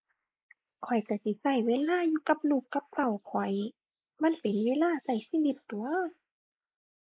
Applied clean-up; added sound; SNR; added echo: neural mask model Resemble Enhance denoiser.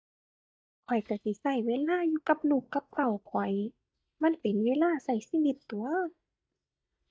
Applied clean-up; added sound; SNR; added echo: neural mask model DeepFilterNet 3.